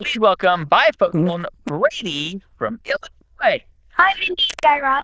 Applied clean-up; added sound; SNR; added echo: neural diffusion model UNIVERSE++.